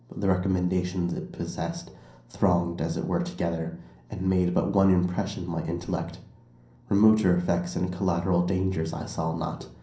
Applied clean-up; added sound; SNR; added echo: none; Whoosh, swoosh, swish; 20 dB; reverberation time 0.6 s.